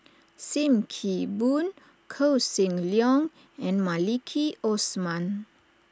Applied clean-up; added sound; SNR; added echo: none; none; none; none.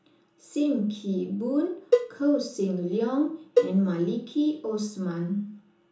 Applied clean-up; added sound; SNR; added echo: none; Cowbell; 1 dB; reverberation time 1.2 s.